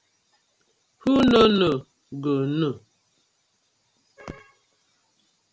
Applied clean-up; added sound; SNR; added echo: none; none; none; none.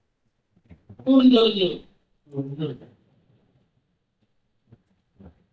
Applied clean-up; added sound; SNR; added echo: neural mask model DeepFilterNet 3.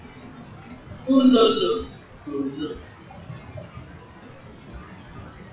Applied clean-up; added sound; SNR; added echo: classical method WPE with log-MMSE.